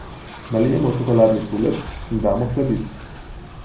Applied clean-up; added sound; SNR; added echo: none; Train; 13 dB; reverberation time 0.6 s.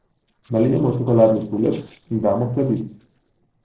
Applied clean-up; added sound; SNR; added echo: neural separator model SepFormer DNS4.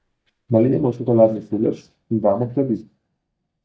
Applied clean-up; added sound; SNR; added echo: neural mask model DeepFilterNet 3.